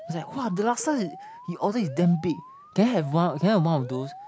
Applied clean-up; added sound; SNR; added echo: none; Alarm; 18 dB; none.